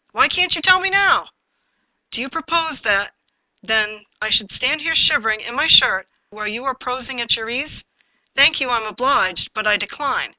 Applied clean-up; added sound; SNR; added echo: none; none; none; none.